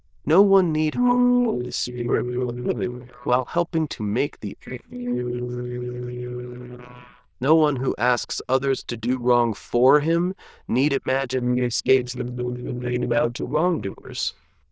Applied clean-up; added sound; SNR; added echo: neural diffusion model UNIVERSE++.